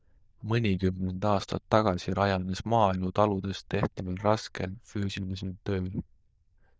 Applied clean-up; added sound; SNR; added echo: neural diffusion model UNIVERSE++.